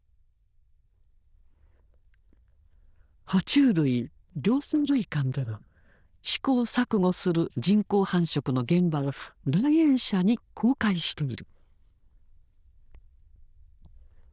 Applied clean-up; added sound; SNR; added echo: neural diffusion model UNIVERSE++.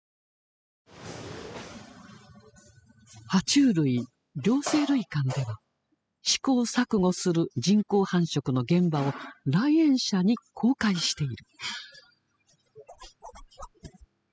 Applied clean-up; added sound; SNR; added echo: classical method spectral subtraction.